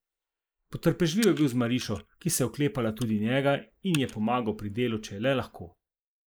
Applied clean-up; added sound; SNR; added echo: neural mask model Resemble Enhance denoiser.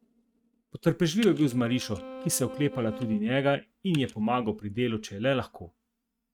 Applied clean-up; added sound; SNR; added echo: neural mask model RNNoise.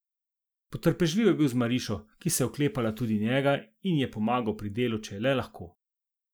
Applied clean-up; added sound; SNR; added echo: none; none; none; none.